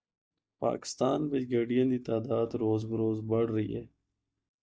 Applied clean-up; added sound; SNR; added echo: neural mask model DeepFilterNet 3.